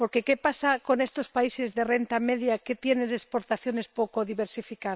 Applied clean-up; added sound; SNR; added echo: neural separator model SepFormer WHAM!.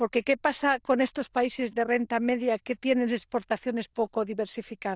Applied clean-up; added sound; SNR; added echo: neural diffusion model UNIVERSE++.